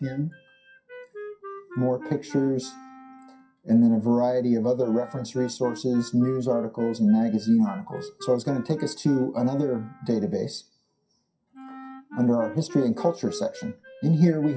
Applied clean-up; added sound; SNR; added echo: classical method WPE with log-MMSE.